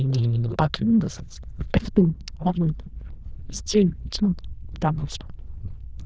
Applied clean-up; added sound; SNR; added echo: neural diffusion model UNIVERSE++.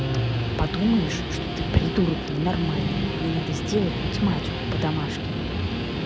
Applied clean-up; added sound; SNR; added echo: none; Guitar; 0 dB; none.